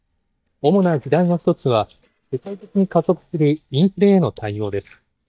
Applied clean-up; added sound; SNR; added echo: neural mask model DeepFilterNet 3.